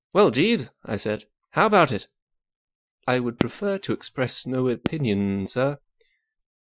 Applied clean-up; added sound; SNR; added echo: classical method Wiener filter.